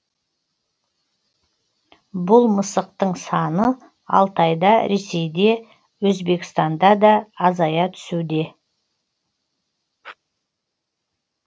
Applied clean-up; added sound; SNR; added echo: none; none; none; none.